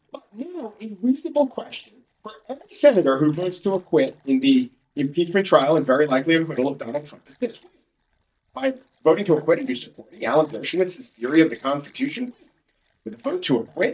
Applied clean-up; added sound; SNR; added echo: neural mask model DeepFilterNet 3.